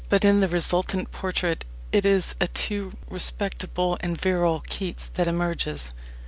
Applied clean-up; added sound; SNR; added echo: none; none; none; none.